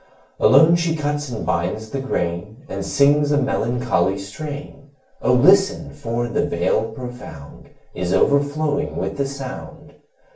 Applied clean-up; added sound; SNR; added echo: none; none; none; reverberation time 0.3 s.